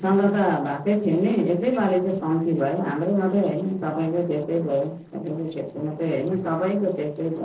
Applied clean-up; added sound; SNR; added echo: neural separator model SepFormer DNS4.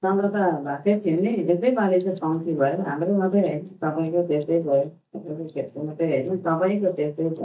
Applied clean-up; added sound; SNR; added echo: neural mask model DeepFilterNet 3.